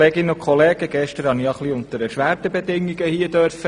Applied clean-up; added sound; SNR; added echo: none; none; none; none.